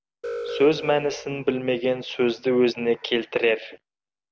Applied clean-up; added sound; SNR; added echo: none; Alarm; 12 dB; none.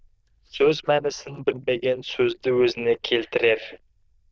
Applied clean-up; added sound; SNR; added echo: neural diffusion model UNIVERSE++.